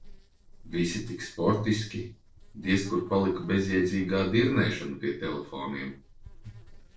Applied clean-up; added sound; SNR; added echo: neural separator model SepFormer DNS4.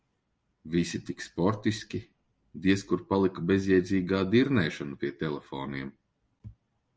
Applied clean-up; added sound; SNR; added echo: none; none; none; none.